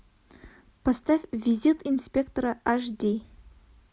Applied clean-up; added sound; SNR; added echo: none; none; none; none.